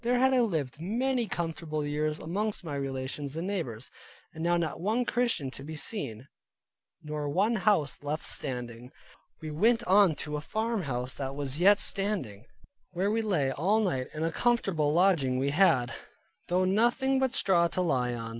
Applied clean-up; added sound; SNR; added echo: none; none; none; none.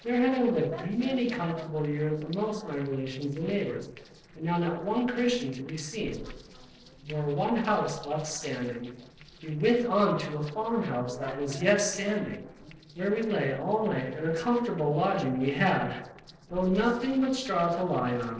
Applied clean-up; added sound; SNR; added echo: neural separator model SepFormer DNS4.